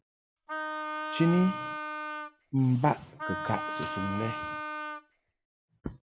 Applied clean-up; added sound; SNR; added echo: none; Wind instrument, woodwind instrument; 5 dB; none.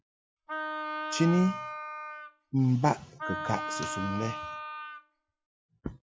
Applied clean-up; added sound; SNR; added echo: classical method log-MMSE.